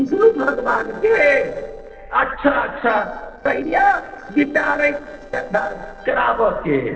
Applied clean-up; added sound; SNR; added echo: neural separator model SepFormer DNS4.